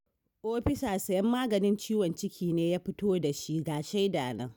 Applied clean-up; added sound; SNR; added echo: none; none; none; none.